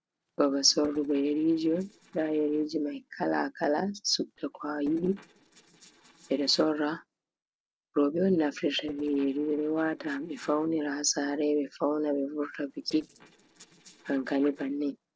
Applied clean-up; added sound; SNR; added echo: neural separator model SepFormer DNS4.